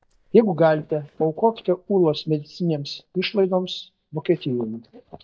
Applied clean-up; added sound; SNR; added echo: neural mask model DeepFilterNet 3.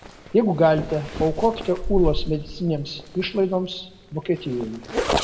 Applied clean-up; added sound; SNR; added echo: none; Zipper (clothing); 6 dB; reverberation time 1.6 s.